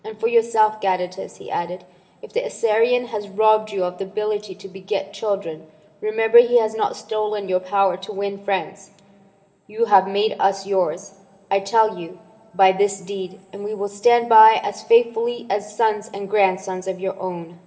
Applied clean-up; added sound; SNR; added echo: none; none; none; reverberation time 1.7 s.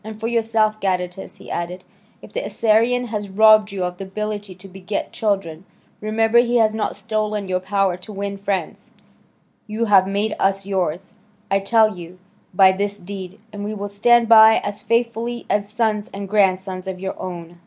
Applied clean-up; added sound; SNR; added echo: none; none; none; none.